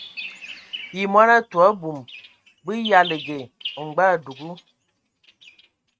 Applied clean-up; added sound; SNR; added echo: neural mask model RNNoise.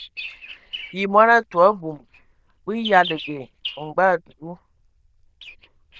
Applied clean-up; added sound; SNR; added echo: neural diffusion model UNIVERSE++.